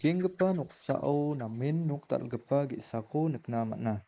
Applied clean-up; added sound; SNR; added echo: neural mask model Resemble Enhance denoiser.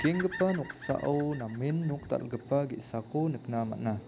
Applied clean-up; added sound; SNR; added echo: none; Bird vocalization, bird call, bird song; 16 dB; none.